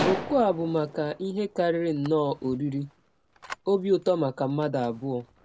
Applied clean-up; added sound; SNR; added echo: none; Gunshot, gunfire; 12 dB; none.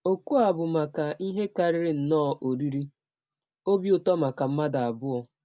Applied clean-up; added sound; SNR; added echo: none; none; none; none.